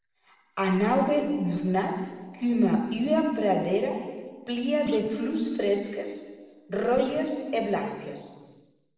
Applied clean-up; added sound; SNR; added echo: neural separator model SepFormer DNS4.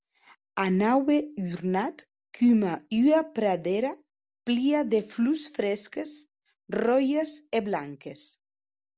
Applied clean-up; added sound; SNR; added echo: none; none; none; none.